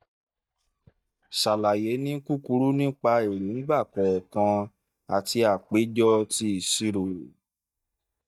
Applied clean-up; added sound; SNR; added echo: neural mask model DeepFilterNet 3.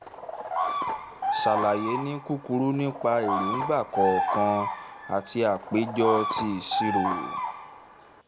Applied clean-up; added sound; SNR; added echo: none; Bird vocalization, bird call, bird song; 3 dB; none.